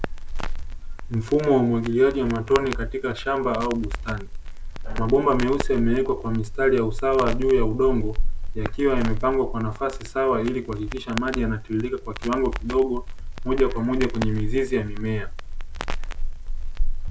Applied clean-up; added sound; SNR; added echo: none; Crackle; 2 dB; none.